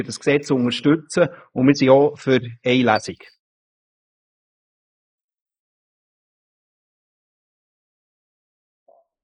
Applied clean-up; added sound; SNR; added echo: neural mask model Resemble Enhance denoiser.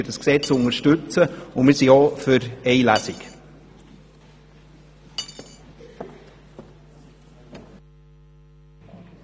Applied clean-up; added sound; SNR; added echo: none; Cutlery, silverware; 15 dB; none.